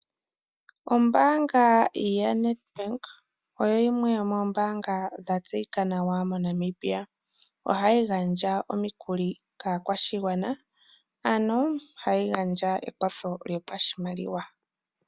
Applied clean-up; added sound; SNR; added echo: none; none; none; none.